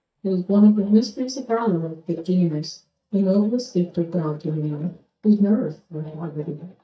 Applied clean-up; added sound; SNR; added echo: neural mask model DeepFilterNet 3.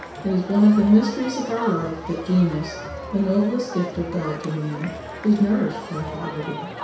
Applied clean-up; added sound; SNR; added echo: none; Crowd; 12 dB; reverberation time 0.7 s.